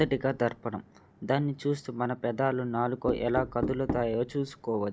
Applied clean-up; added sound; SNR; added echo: none; Knock; 10 dB; none.